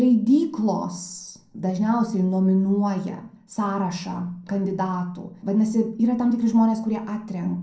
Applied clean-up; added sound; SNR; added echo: none; none; none; reverberation time 0.6 s.